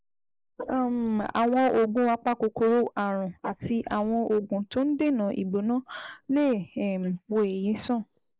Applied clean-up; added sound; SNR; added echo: neural mask model Resemble Enhance denoiser.